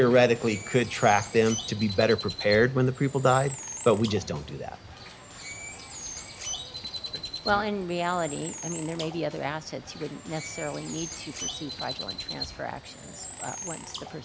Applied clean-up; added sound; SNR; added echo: none; Bird; 11 dB; none.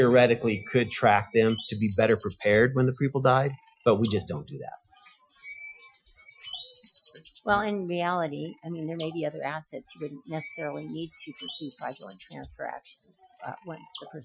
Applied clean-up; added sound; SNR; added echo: classical method Wiener filter.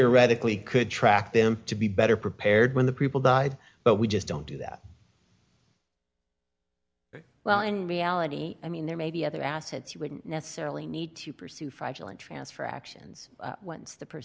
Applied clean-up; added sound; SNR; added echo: none; none; none; none.